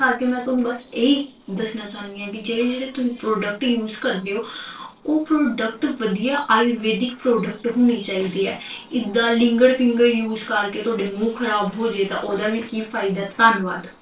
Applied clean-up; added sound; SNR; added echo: neural separator model SepFormer DNS4.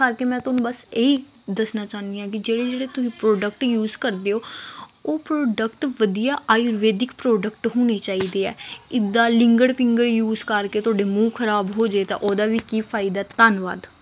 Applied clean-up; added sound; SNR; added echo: none; none; none; none.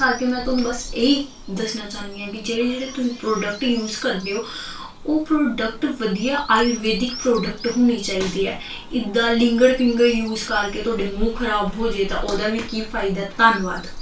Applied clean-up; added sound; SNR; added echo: none; Bird vocalization, bird call, bird song; 12 dB; reverberation time 0.2 s.